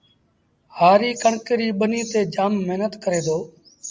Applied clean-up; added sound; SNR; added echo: none; none; none; none.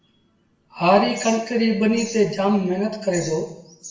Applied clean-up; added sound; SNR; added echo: none; none; none; reverberation time 0.8 s.